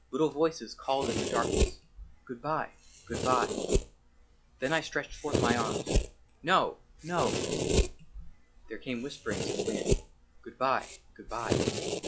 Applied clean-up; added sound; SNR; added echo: classical method log-MMSE.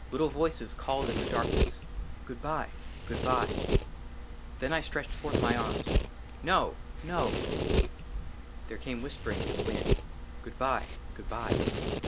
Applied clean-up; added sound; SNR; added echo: none; Domestic sounds, home sounds; -3 dB; none.